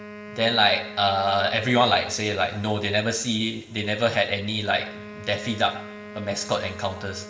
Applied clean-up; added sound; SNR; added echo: none; Wind instrument, woodwind instrument; 16 dB; reverberation time 1.5 s.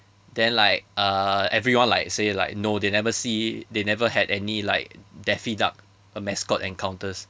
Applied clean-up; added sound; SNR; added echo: none; none; none; none.